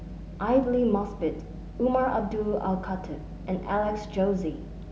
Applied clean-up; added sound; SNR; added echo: none; none; none; none.